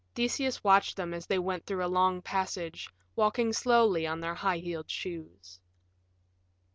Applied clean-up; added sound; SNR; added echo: none; none; none; none.